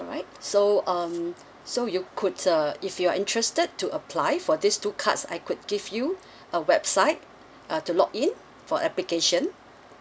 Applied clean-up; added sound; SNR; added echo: none; none; none; none.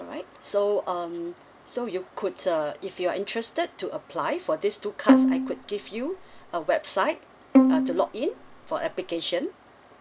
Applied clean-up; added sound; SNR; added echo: none; Bowed string instrument; -5 dB; none.